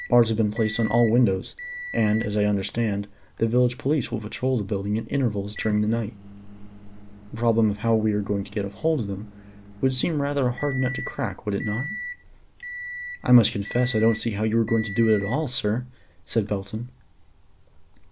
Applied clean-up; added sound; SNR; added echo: none; Microwave oven; 15 dB; none.